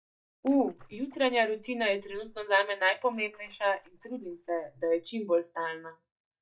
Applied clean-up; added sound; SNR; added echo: neural mask model DeepFilterNet 3.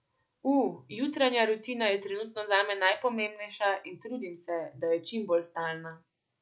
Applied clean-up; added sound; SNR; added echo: none; none; none; none.